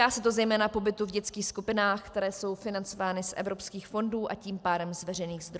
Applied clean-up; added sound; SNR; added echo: none; none; none; none.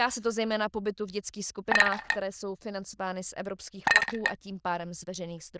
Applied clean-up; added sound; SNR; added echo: neural diffusion model UNIVERSE++.